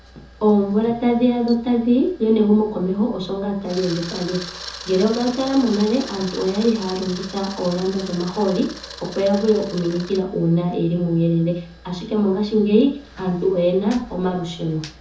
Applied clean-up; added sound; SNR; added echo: none; Camera; 18 dB; reverberation time 0.6 s.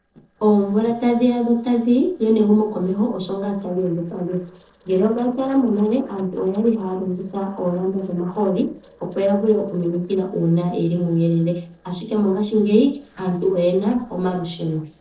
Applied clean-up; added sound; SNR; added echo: neural separator model SepFormer DNS4.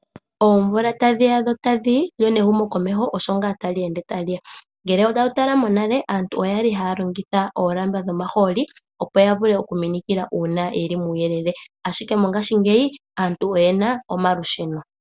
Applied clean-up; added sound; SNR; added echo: none; none; none; none.